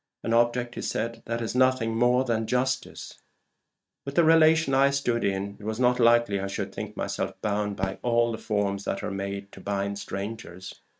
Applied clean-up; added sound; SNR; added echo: neural mask model RNNoise.